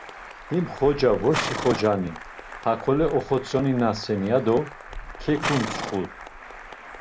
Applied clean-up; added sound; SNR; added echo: none; Applause + Livestock, farm animals, working animals; 10 dB; none.